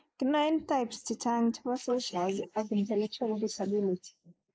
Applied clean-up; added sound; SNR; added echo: neural mask model Resemble Enhance denoiser.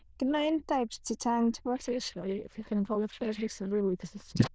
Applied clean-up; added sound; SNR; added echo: neural diffusion model UNIVERSE++.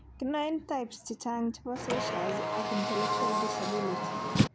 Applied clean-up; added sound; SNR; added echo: none; Car; -3 dB; none.